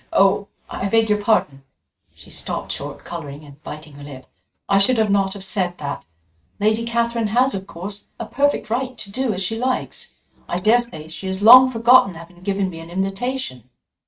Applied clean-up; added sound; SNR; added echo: neural mask model RNNoise.